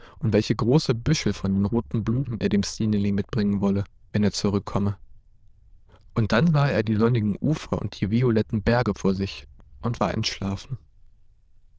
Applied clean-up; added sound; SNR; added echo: neural diffusion model UNIVERSE++.